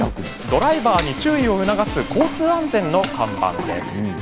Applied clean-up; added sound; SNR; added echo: none; Wood + Sawing; 9 dB; none.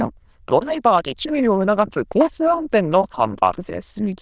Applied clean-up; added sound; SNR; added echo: neural diffusion model UNIVERSE++.